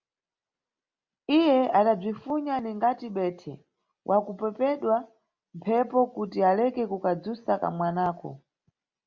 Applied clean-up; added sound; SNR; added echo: none; none; none; none.